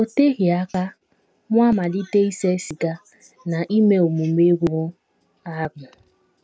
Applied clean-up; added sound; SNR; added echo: none; none; none; none.